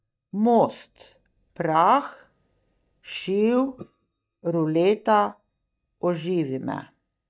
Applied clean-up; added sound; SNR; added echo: neural mask model DeepFilterNet 3.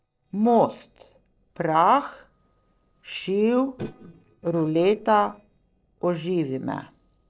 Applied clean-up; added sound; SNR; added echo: neural separator model SepFormer DNS4.